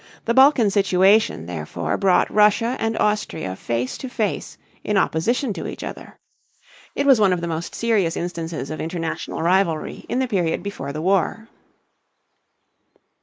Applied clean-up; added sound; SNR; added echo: neural mask model Resemble Enhance denoiser.